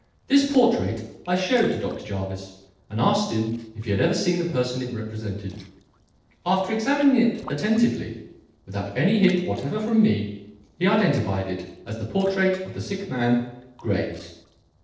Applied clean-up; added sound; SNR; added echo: neural separator model SepFormer DNS4.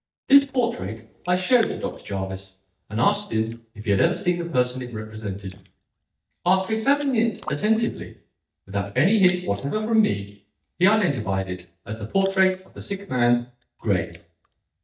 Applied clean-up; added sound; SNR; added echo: neural mask model DeepFilterNet 3.